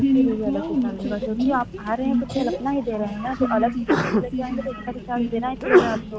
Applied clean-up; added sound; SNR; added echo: none; Sneeze; -3 dB; none.